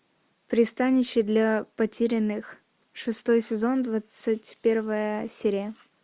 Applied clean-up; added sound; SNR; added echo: none; none; none; none.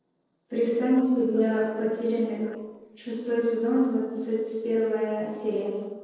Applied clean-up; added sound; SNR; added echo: neural separator model SepFormer DNS4.